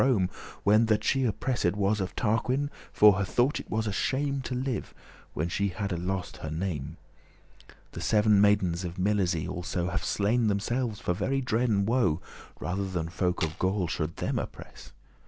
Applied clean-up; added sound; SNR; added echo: none; Tools; 12 dB; none.